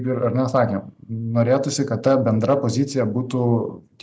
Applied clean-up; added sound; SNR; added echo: none; none; none; none.